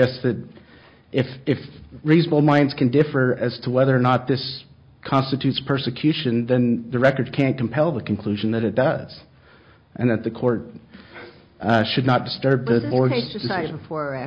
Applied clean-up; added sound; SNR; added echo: none; none; none; none.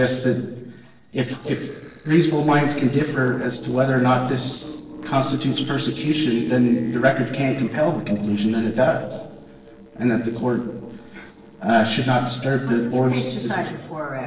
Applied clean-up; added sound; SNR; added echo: neural separator model SepFormer DNS4.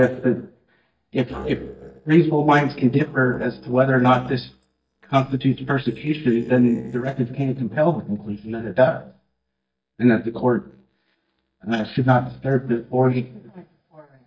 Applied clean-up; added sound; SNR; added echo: neural mask model DeepFilterNet 3.